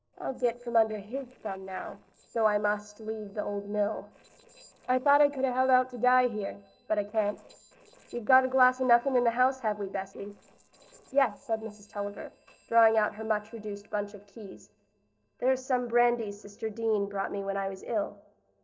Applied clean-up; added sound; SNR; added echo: neural separator model SepFormer DNS4.